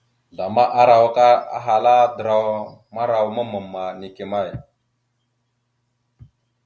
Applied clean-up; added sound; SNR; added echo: none; none; none; none.